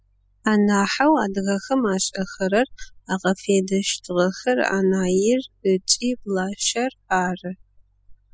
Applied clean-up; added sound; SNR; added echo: classical method spectral subtraction.